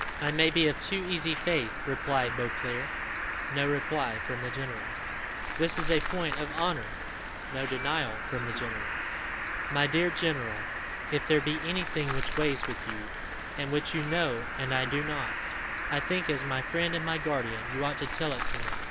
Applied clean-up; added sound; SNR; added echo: none; Cricket; 2 dB; none.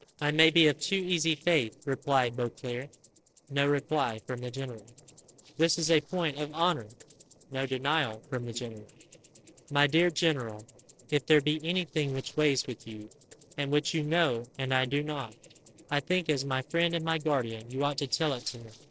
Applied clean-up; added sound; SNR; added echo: neural separator model SepFormer DNS4.